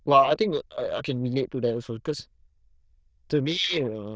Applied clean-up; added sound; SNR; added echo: neural diffusion model UNIVERSE++.